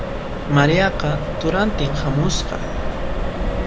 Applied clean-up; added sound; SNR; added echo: none; Accelerating, revving, vroom; 1 dB; none.